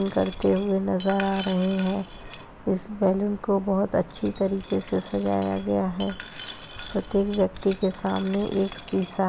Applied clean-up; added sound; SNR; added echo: none; Glass; 14 dB; none.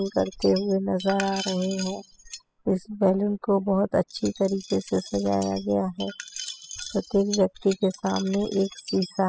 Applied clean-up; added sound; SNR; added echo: classical method spectral subtraction.